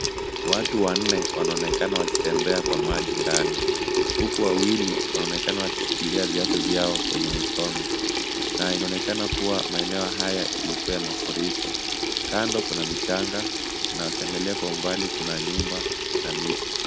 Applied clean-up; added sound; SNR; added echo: none; Sink (filling or washing) / Water tap, faucet; -3 dB; none.